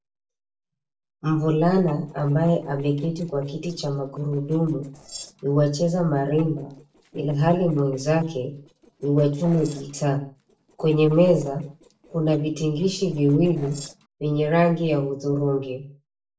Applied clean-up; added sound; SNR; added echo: neural separator model SepFormer DNS4.